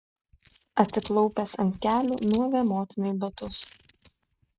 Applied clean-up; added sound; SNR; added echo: neural mask model RNNoise.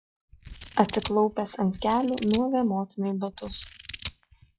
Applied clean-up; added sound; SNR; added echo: classical method log-MMSE.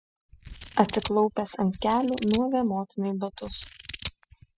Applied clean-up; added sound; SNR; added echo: classical method spectral subtraction.